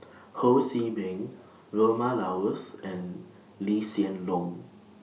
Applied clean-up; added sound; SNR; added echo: none; none; none; none.